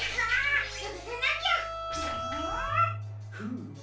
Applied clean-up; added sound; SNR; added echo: none; Bowed string instrument; 7 dB; reverberation time 0.3 s.